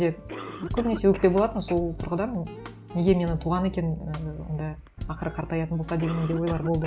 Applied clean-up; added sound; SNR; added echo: none; Cough; 17 dB; none.